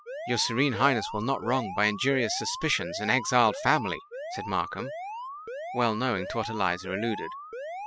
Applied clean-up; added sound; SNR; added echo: classical method spectral subtraction.